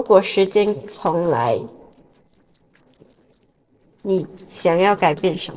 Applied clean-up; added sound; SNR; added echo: neural separator model SepFormer DNS4.